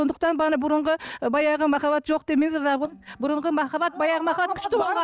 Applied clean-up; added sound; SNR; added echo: neural mask model DeepFilterNet 3.